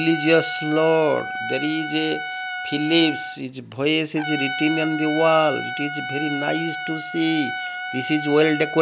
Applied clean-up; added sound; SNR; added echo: none; Trumpet; 7 dB; none.